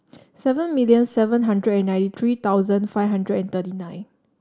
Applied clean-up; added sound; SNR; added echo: none; none; none; none.